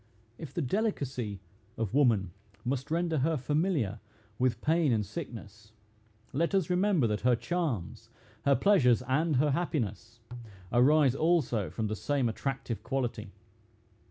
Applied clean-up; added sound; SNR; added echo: none; Tabla; 18 dB; none.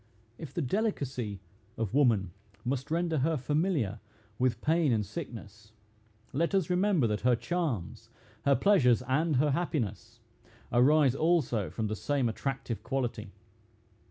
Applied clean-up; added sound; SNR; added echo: none; none; none; none.